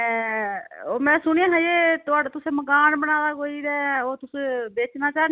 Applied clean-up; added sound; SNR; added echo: none; none; none; none.